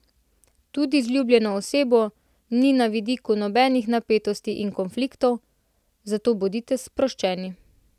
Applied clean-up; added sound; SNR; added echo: none; none; none; none.